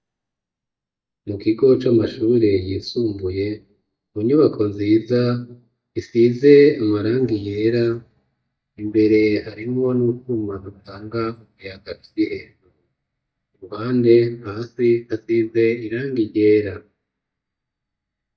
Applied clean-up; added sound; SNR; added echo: neural mask model DeepFilterNet 3.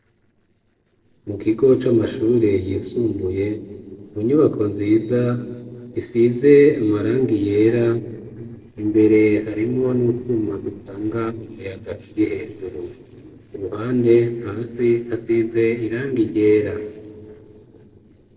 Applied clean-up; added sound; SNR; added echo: neural separator model SepFormer DNS4.